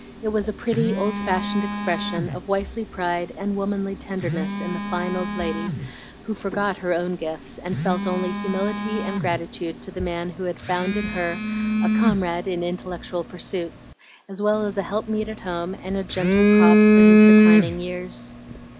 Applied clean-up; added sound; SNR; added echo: none; Telephone; -4 dB; none.